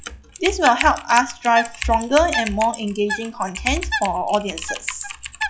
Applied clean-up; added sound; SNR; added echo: classical method log-MMSE.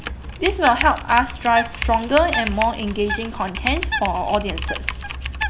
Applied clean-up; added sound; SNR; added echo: none; Typing + Bird; 5 dB; none.